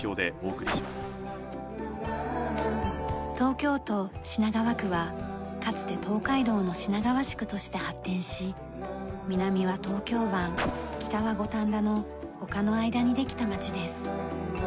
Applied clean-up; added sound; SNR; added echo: none; Car; 16 dB; none.